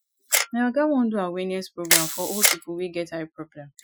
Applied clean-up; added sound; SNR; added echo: classical method Wiener filter.